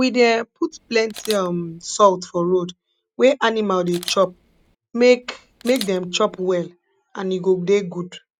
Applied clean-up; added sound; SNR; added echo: none; Camera; 18 dB; none.